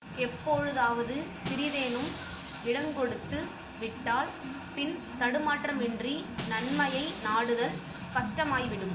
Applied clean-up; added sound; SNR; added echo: none; Shatter; 13 dB; reverberation time 0.4 s.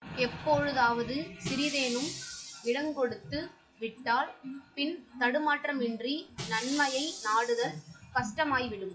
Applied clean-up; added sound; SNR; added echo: classical method WPE with log-MMSE.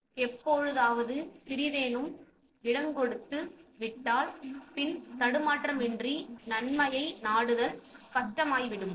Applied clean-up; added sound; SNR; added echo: neural separator model SepFormer DNS4.